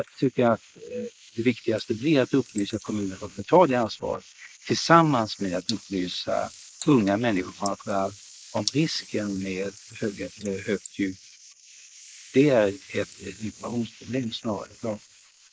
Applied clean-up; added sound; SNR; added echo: neural mask model Resemble Enhance denoiser.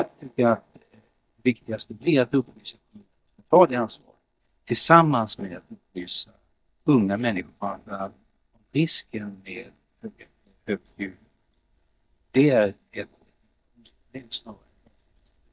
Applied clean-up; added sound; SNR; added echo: neural mask model DeepFilterNet 3.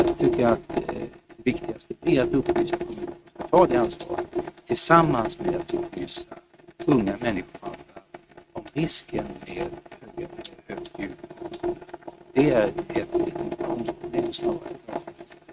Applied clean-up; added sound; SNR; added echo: neural mask model RNNoise.